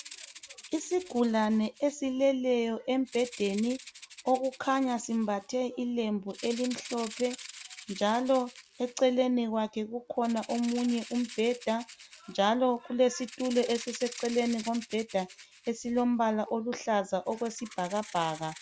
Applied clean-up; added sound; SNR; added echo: none; Rattle (instrument); 18 dB; none.